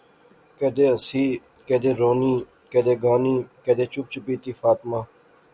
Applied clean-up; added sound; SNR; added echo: none; none; none; none.